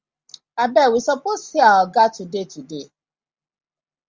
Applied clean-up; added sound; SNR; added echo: none; none; none; none.